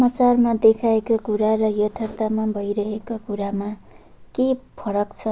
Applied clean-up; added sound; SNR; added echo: none; none; none; none.